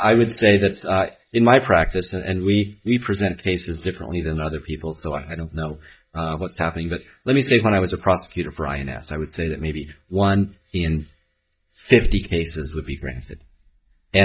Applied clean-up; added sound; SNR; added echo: neural mask model DeepFilterNet 3.